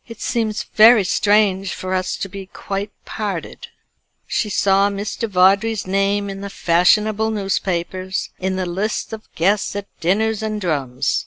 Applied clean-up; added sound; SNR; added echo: none; none; none; none.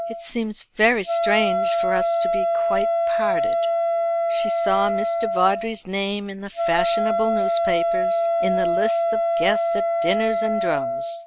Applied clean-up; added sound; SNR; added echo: none; Wind instrument, woodwind instrument; -4 dB; none.